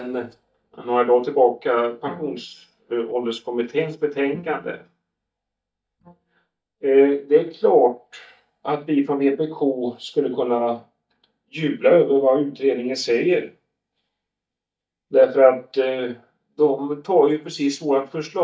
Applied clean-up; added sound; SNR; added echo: neural mask model DeepFilterNet 3.